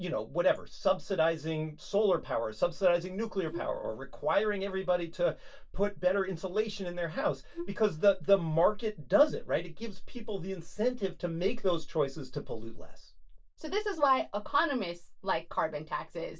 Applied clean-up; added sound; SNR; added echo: none; Wind instrument, woodwind instrument; 13 dB; reverberation time 0.1 s.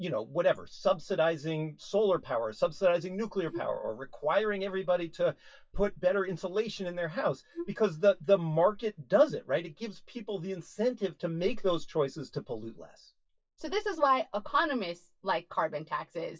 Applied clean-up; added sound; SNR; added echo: classical method WPE with log-MMSE.